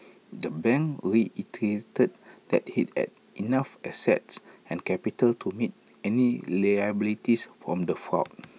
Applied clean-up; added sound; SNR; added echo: none; none; none; none.